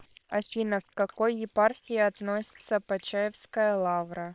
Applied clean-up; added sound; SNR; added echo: neural separator model SepFormer WHAM!.